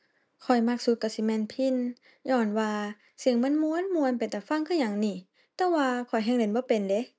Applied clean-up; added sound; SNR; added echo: none; none; none; none.